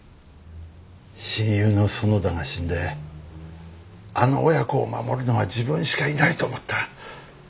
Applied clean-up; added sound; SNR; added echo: none; none; none; none.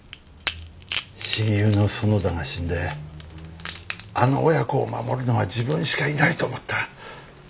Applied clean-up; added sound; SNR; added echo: none; Crack / Crackle; 16 dB; none.